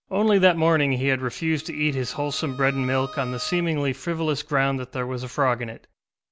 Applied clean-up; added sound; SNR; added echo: none; Bowed string instrument; 19 dB; none.